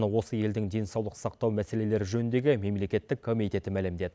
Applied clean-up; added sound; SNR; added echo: none; none; none; none.